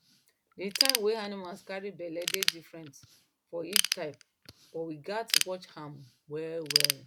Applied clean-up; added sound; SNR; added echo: none; Ratchet, pawl / Tools; -4 dB; none.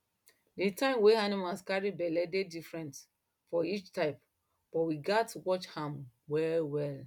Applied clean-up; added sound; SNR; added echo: none; none; none; none.